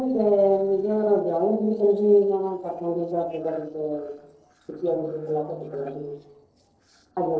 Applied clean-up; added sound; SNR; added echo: neural separator model SepFormer DNS4.